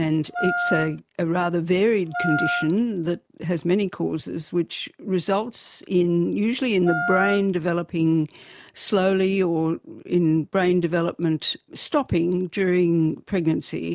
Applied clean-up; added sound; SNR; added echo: none; Wind instrument, woodwind instrument; 4 dB; none.